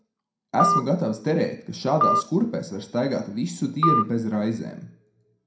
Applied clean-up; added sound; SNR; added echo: none; Telephone; 1 dB; reverberation time 0.4 s.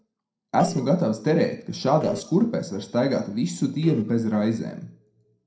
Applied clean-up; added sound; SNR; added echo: neural separator model SepFormer DNS4.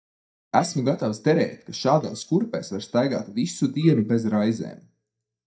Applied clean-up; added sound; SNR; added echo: neural mask model DeepFilterNet 3.